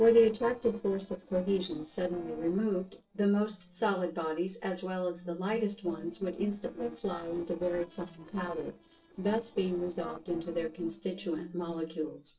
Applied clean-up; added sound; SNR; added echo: neural separator model SepFormer DNS4.